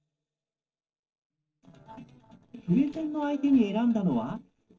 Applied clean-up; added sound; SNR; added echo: neural separator model SepFormer DNS4.